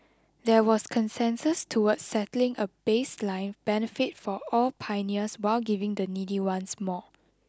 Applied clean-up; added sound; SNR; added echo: none; none; none; none.